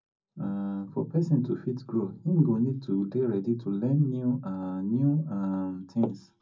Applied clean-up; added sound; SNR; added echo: none; none; none; reverberation time 0.4 s.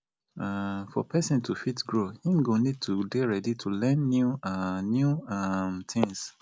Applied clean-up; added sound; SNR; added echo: none; none; none; none.